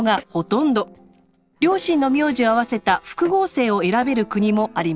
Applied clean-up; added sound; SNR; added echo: neural separator model SepFormer DNS4.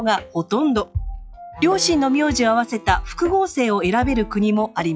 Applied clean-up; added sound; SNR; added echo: classical method log-MMSE.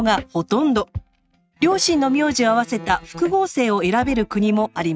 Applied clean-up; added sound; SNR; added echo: neural mask model RNNoise.